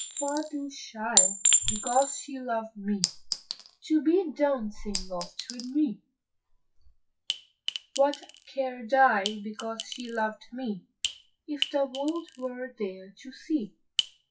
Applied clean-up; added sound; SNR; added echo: classical method WPE with log-MMSE.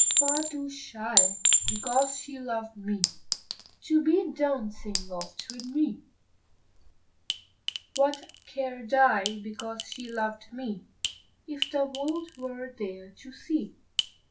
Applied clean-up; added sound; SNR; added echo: none; Chink, clink; 1 dB; reverberation time 0.2 s.